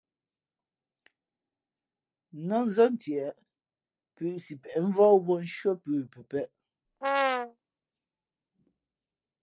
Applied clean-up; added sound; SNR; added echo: neural separator model SepFormer DNS4.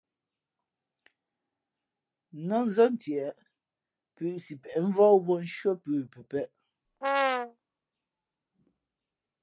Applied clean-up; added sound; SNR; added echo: none; Brass instrument; -2 dB; none.